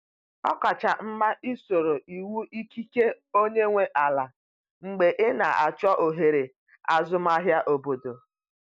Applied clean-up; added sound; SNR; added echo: none; none; none; none.